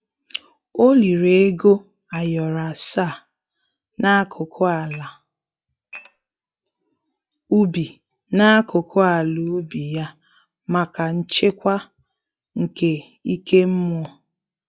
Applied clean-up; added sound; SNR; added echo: classical method log-MMSE.